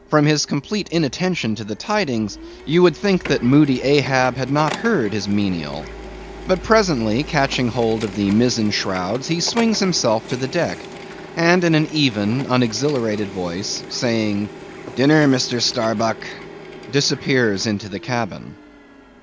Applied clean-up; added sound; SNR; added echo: none; Printer; 15 dB; none.